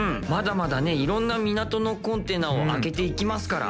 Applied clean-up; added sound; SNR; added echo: none; none; none; none.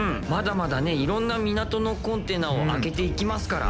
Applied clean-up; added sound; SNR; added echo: none; Bird; 10 dB; none.